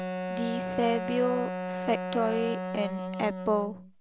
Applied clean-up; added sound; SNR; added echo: none; Wind instrument, woodwind instrument; 4 dB; none.